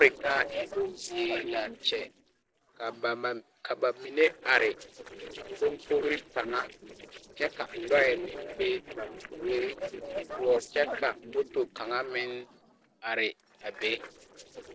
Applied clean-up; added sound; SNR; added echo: neural separator model SepFormer DNS4.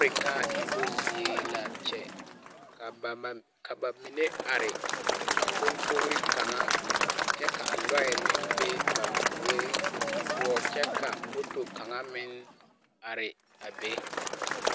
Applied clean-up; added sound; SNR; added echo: none; Applause / Crowd; -3 dB; none.